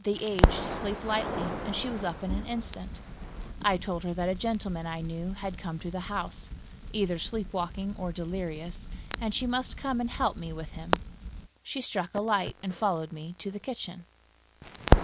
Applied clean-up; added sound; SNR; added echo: none; Crackle; 0 dB; none.